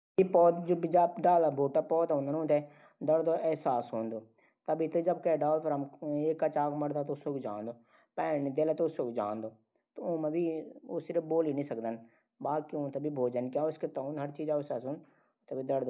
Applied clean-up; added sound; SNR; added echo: none; none; none; none.